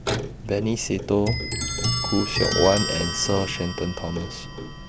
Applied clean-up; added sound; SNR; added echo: none; Clock; 3 dB; none.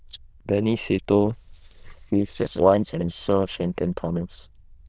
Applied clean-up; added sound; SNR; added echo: neural diffusion model UNIVERSE++.